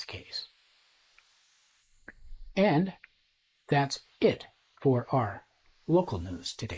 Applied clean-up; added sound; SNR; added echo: neural mask model Resemble Enhance denoiser.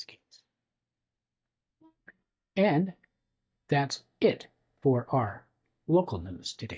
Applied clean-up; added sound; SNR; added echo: neural mask model DeepFilterNet 3.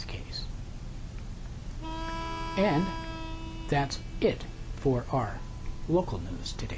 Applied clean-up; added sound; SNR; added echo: none; Harmonica; 12 dB; none.